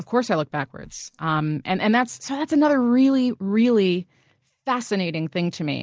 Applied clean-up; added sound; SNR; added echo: neural mask model DeepFilterNet 3.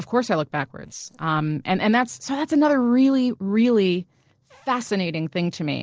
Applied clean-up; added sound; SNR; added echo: neural separator model SepFormer DNS4.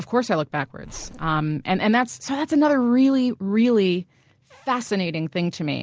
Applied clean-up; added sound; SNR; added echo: none; Zipper (clothing); 19 dB; none.